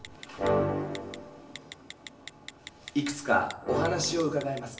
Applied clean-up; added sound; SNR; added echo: none; Telephone; 19 dB; reverberation time 0.7 s.